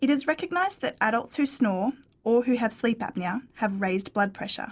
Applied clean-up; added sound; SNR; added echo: none; none; none; none.